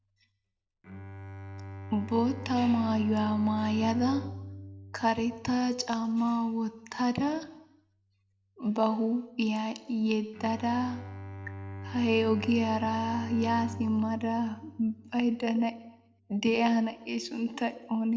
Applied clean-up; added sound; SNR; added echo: none; Bowed string instrument; 14 dB; reverberation time 0.8 s.